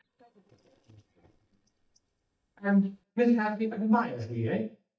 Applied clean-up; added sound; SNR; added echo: neural mask model DeepFilterNet 3.